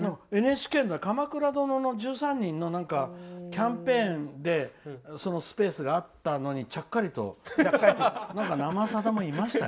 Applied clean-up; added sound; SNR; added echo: none; none; none; none.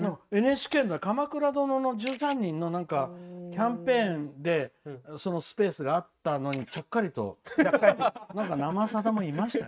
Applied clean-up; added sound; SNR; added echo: neural mask model RNNoise.